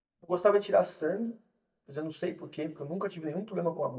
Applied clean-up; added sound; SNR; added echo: neural mask model DeepFilterNet 3.